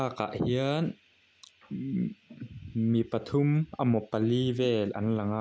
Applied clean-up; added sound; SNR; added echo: none; none; none; none.